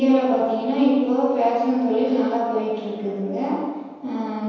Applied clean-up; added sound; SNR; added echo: none; none; none; reverberation time 1.2 s.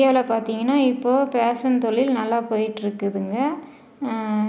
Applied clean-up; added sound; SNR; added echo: none; none; none; none.